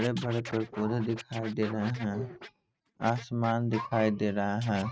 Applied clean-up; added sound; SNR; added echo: neural mask model RNNoise.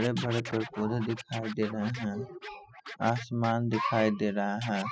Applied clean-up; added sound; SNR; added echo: classical method spectral subtraction.